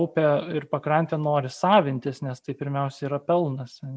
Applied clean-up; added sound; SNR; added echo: none; none; none; none.